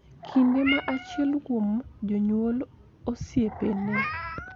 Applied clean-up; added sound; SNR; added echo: none; Meow; 10 dB; none.